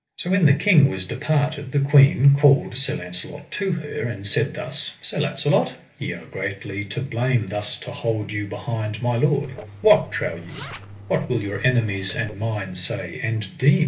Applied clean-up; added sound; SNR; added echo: neural separator model SepFormer DNS4.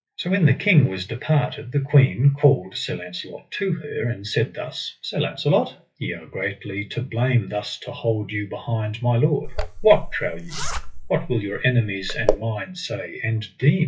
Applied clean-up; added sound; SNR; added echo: classical method WPE with log-MMSE.